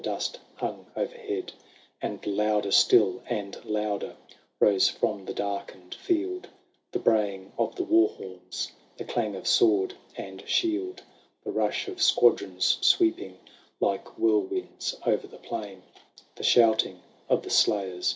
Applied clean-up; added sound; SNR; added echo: none; none; none; none.